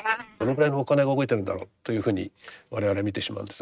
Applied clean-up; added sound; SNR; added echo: neural mask model RNNoise.